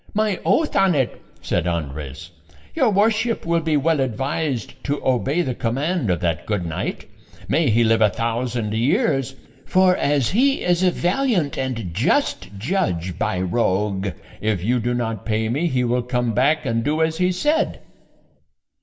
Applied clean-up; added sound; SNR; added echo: none; none; none; reverberation time 0.7 s.